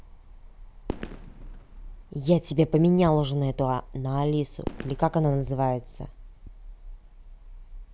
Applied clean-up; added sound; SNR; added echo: none; Fireworks; 14 dB; none.